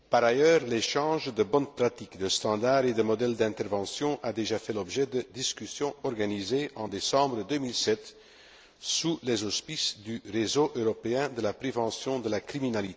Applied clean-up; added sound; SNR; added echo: none; none; none; none.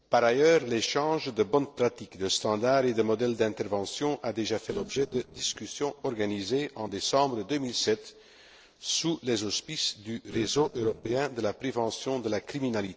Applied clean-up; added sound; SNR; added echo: neural separator model SepFormer DNS4.